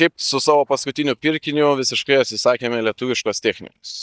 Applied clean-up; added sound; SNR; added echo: neural mask model DeepFilterNet 3.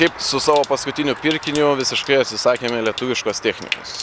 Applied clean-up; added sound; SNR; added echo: none; Trickle, dribble / Sink (filling or washing) / Water tap, faucet; 15 dB; none.